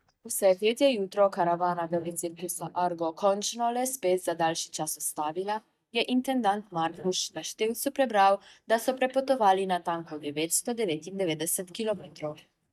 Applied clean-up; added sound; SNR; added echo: neural mask model DeepFilterNet 3.